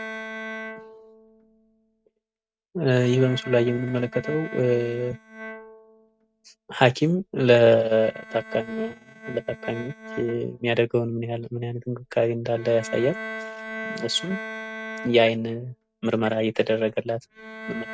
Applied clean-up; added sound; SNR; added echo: neural mask model RNNoise.